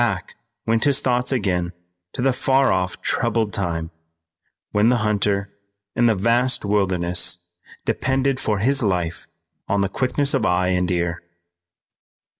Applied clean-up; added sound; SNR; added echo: none; none; none; none.